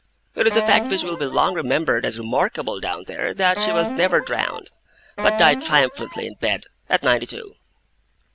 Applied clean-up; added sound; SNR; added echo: none; Wind instrument, woodwind instrument; 7 dB; none.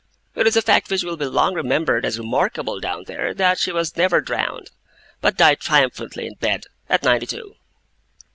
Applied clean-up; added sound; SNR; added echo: none; none; none; none.